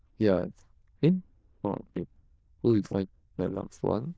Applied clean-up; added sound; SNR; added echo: neural diffusion model UNIVERSE++.